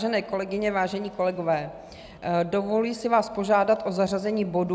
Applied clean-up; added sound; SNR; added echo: none; none; none; none.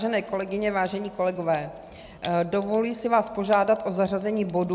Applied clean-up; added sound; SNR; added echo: none; Computer keyboard; 19 dB; none.